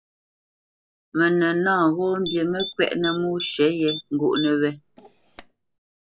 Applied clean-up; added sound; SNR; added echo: none; Typing; 12 dB; none.